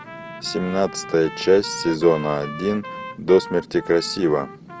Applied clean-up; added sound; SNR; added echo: none; Trumpet; 14 dB; none.